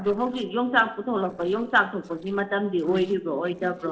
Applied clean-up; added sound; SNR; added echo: neural separator model SepFormer DNS4.